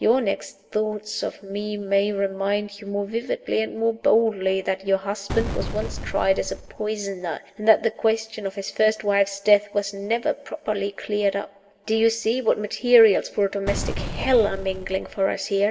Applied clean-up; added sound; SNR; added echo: none; Boom; 6 dB; reverberation time 1.2 s.